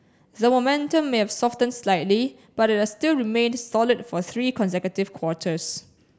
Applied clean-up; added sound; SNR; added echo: none; none; none; none.